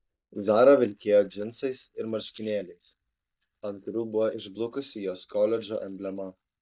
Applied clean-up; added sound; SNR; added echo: neural mask model DeepFilterNet 3.